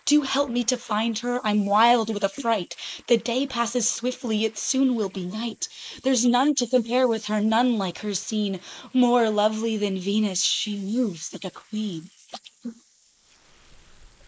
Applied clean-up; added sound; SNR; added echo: neural mask model Resemble Enhance denoiser.